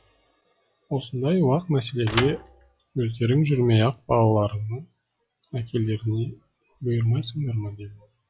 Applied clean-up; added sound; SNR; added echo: classical method log-MMSE.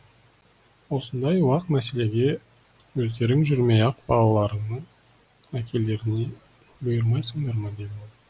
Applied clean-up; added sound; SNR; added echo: none; none; none; none.